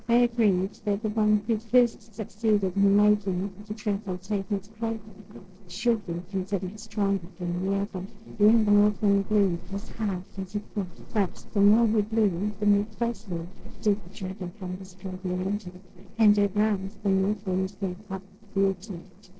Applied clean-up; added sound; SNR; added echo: neural separator model SepFormer DNS4.